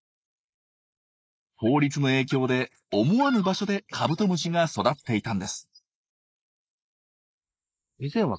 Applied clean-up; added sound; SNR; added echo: neural mask model Resemble Enhance denoiser.